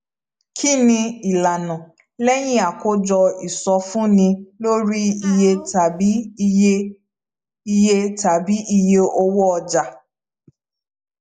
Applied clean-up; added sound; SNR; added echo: neural mask model Resemble Enhance denoiser.